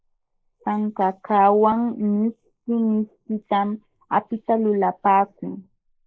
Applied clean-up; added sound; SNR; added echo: neural mask model Resemble Enhance denoiser.